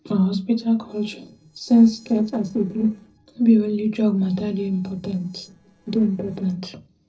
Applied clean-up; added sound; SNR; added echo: neural separator model SepFormer DNS4.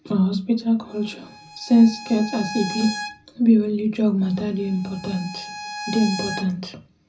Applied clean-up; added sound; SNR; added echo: none; Bowed string instrument; 14 dB; reverberation time 0.4 s.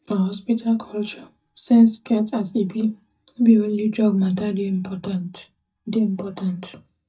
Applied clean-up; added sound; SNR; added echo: neural mask model DeepFilterNet 3.